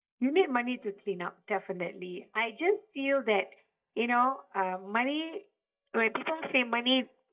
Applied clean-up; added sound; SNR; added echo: neural mask model DeepFilterNet 3.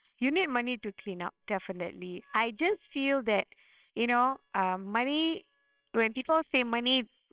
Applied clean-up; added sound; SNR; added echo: neural separator model SepFormer WHAMR!.